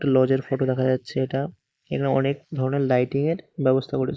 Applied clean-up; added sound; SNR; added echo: neural mask model Resemble Enhance denoiser.